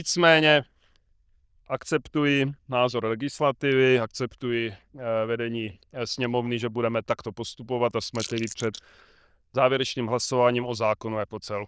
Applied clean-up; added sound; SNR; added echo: neural diffusion model UNIVERSE++.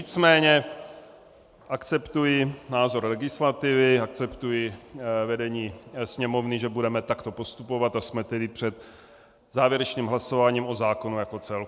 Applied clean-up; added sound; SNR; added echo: none; none; none; none.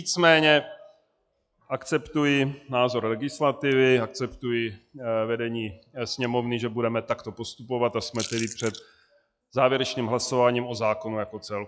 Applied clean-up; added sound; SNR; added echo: classical method log-MMSE.